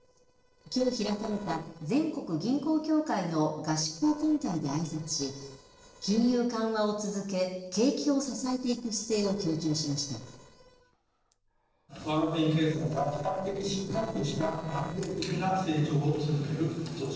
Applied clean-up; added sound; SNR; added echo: neural separator model SepFormer DNS4.